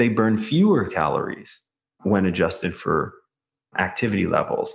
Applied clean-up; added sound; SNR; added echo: none; none; none; none.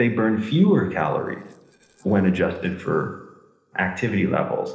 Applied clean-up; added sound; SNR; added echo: neural separator model SepFormer DNS4.